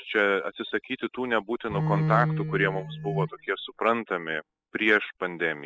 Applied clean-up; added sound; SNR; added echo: classical method spectral subtraction.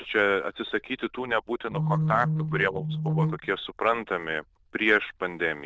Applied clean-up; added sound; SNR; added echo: neural diffusion model UNIVERSE++.